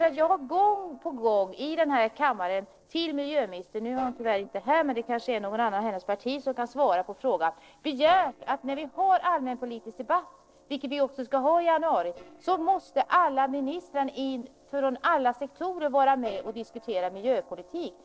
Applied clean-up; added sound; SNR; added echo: neural separator model SepFormer DNS4.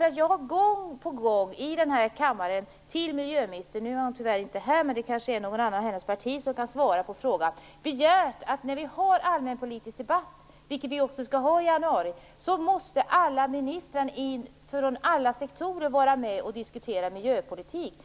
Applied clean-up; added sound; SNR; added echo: none; none; none; none.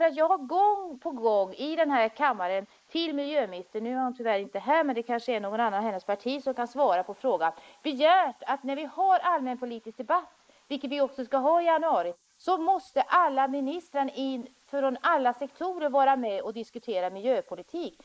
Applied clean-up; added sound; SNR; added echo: neural mask model Resemble Enhance denoiser.